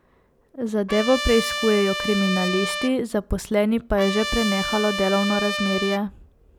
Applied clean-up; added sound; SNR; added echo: none; Trumpet; 5 dB; none.